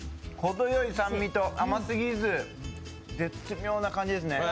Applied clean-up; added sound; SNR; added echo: none; none; none; none.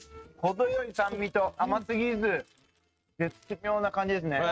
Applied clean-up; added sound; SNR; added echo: neural mask model RNNoise.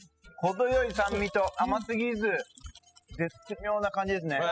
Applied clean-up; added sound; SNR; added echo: classical method spectral subtraction.